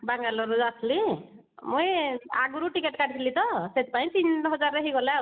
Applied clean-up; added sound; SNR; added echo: none; none; none; none.